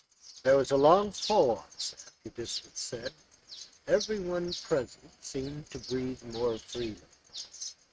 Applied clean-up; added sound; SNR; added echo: neural mask model RNNoise.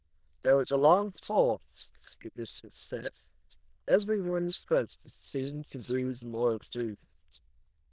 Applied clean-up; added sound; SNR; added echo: neural diffusion model UNIVERSE++.